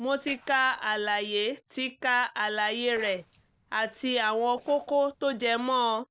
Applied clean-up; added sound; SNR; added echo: neural separator model SepFormer DNS4.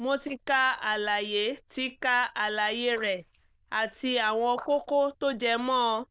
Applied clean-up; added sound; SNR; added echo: neural diffusion model UNIVERSE++.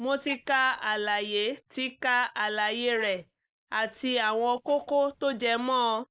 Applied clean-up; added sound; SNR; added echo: neural mask model Resemble Enhance denoiser.